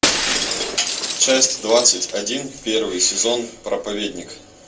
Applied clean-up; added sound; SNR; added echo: none; Shatter; 4 dB; reverberation time 0.2 s.